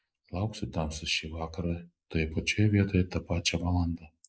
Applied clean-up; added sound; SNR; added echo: neural mask model Resemble Enhance denoiser.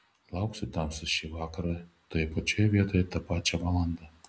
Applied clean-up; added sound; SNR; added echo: none; none; none; none.